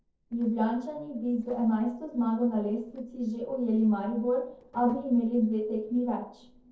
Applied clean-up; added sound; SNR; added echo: neural separator model SepFormer DNS4.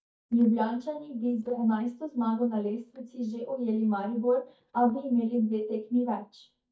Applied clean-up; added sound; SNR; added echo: neural mask model DeepFilterNet 3.